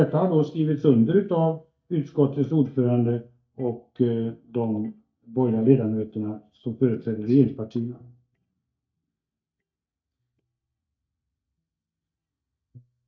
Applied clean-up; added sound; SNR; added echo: neural mask model DeepFilterNet 3.